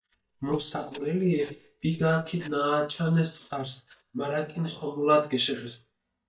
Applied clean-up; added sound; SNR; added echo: neural mask model DeepFilterNet 3.